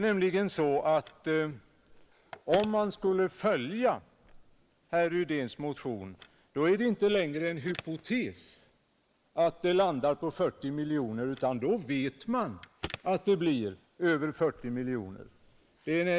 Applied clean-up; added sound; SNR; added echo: neural mask model Resemble Enhance denoiser.